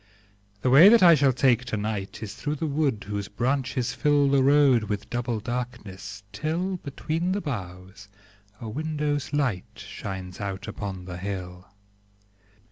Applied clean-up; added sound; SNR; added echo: none; none; none; none.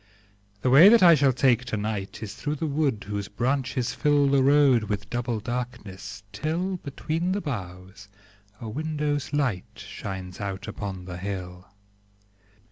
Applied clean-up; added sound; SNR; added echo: none; Crackle; 19 dB; none.